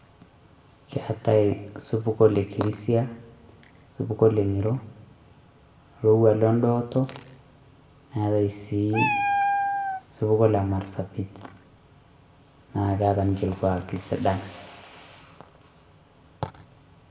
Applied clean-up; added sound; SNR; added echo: none; Meow; 3 dB; reverberation time 0.7 s.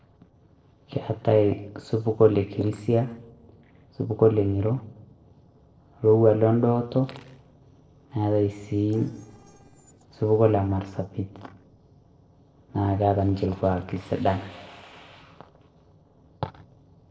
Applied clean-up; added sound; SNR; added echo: neural separator model SepFormer DNS4.